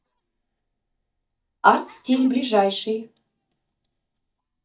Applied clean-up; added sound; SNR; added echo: neural mask model DeepFilterNet 3.